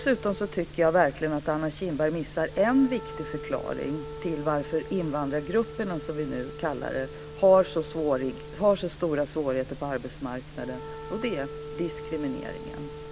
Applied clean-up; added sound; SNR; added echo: none; Wind instrument, woodwind instrument; 14 dB; none.